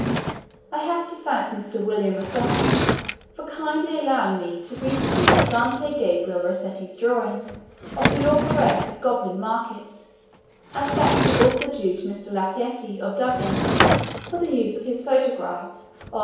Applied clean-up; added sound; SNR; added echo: none; Sliding door / Wood; 1 dB; reverberation time 1.0 s.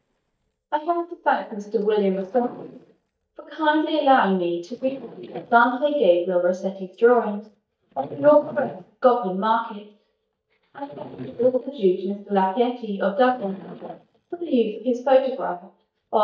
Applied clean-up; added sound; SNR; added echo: neural mask model DeepFilterNet 3.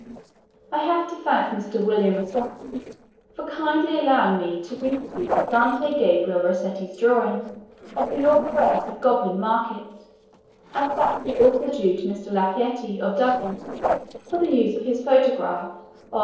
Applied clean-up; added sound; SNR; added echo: neural separator model SepFormer DNS4.